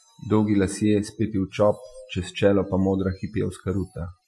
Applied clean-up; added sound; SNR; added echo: classical method Wiener filter.